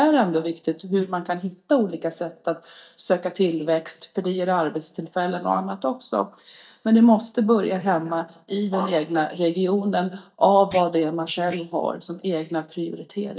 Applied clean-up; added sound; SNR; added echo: neural mask model DeepFilterNet 3.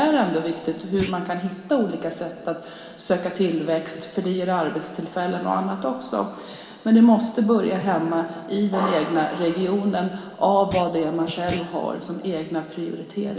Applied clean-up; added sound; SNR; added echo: none; Thump, thud; 12 dB; reverberation time 2.2 s.